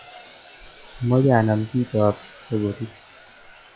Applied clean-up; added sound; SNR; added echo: classical method log-MMSE.